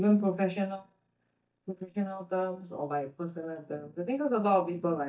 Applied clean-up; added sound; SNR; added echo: neural mask model DeepFilterNet 3.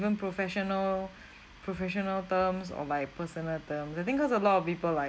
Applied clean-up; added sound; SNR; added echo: none; none; none; none.